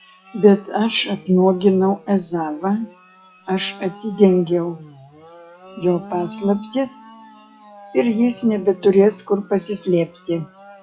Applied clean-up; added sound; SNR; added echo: classical method WPE with log-MMSE.